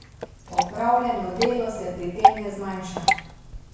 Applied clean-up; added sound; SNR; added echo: none; Drip / Water; -1 dB; reverberation time 1.0 s.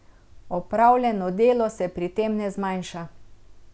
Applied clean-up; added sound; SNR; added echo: none; none; none; none.